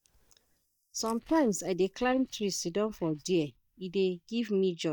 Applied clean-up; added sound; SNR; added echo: neural mask model DeepFilterNet 3.